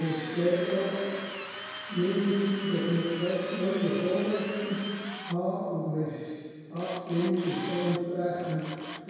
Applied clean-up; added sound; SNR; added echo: none; Drill; 11 dB; reverberation time 2.0 s.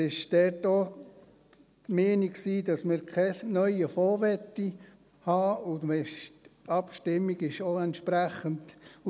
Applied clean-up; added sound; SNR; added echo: none; none; none; none.